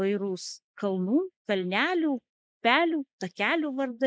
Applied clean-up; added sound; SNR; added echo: neural mask model Resemble Enhance denoiser.